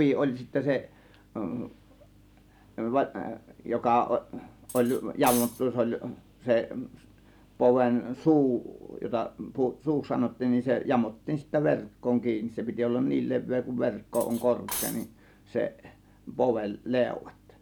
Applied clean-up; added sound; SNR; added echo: none; Cutlery, silverware; 12 dB; none.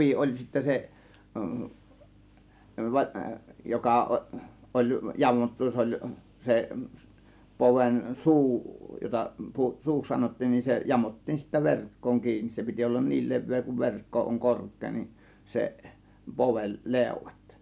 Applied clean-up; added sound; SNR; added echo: none; none; none; none.